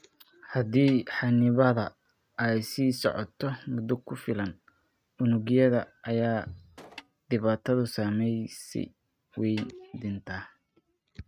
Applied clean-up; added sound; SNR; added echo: neural mask model RNNoise.